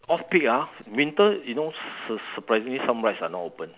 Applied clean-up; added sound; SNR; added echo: none; none; none; none.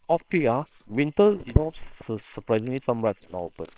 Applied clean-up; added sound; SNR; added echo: neural separator model SepFormer WHAMR!.